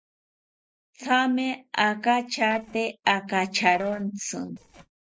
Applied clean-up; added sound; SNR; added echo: neural separator model SepFormer DNS4.